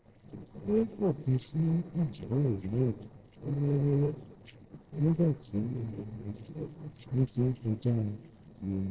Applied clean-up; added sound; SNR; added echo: neural separator model SepFormer DNS4.